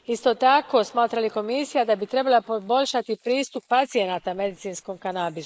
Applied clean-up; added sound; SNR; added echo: neural mask model Resemble Enhance denoiser.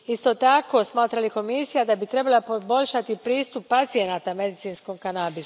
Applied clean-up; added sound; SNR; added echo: none; none; none; none.